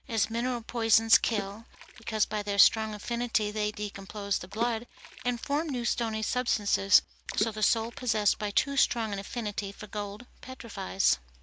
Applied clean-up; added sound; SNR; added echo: none; Water / Splash, splatter; 16 dB; none.